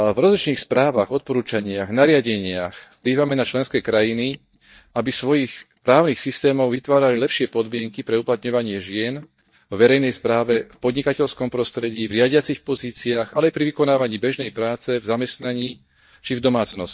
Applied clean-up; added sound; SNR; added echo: neural mask model DeepFilterNet 3.